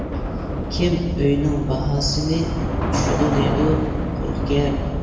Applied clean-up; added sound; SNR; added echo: none; Subway, metro, underground / Train; 0 dB; reverberation time 1.2 s.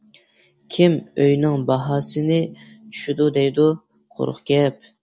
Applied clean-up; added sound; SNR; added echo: none; none; none; none.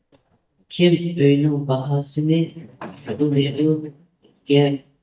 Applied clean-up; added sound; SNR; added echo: neural mask model DeepFilterNet 3.